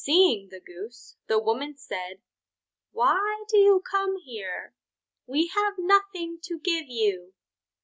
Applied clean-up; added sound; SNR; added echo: none; none; none; none.